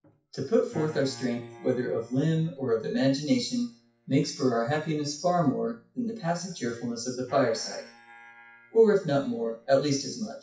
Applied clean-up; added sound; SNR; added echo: classical method WPE with log-MMSE.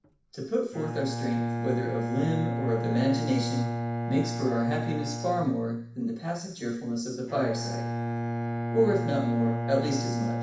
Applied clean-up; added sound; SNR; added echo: none; Bowed string instrument; 2 dB; reverberation time 0.6 s.